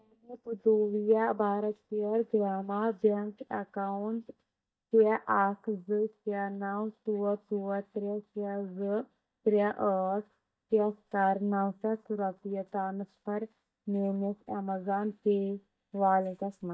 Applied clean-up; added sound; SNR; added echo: neural mask model DeepFilterNet 3.